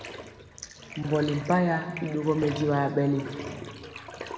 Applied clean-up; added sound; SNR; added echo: none; Bathtub (filling or washing); 13 dB; reverberation time 1.8 s.